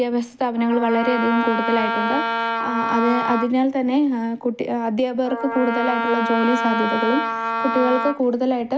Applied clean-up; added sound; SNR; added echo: none; Wind instrument, woodwind instrument; 3 dB; none.